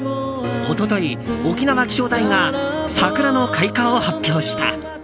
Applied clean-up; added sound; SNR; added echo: none; none; none; none.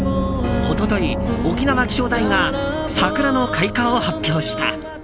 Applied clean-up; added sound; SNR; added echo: none; Gong; 6 dB; none.